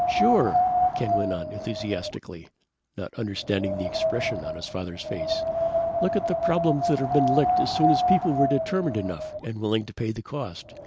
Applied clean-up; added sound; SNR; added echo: none; Wind; -1 dB; none.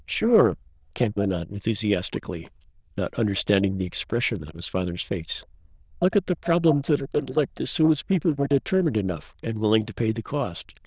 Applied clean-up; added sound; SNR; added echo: neural diffusion model UNIVERSE++.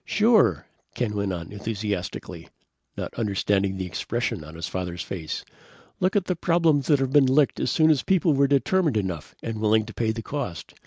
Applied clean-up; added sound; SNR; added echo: none; none; none; none.